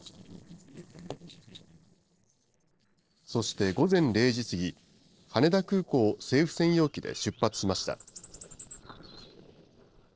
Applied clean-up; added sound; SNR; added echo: neural separator model SepFormer DNS4.